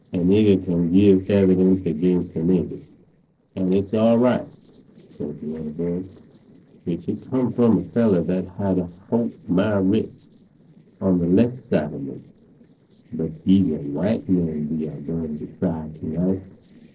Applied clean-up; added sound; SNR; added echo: neural separator model SepFormer DNS4.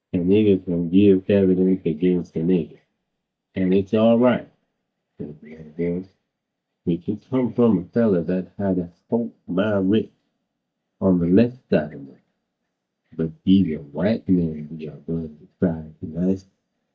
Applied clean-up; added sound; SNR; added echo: neural mask model DeepFilterNet 3.